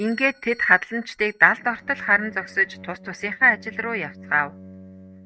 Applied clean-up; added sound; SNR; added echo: neural mask model RNNoise.